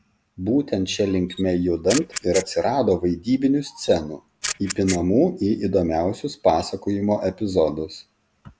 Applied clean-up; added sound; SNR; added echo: none; Camera; 11 dB; none.